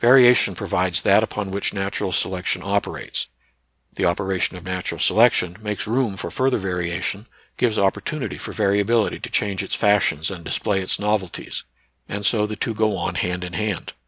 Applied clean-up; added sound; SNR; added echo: none; none; none; none.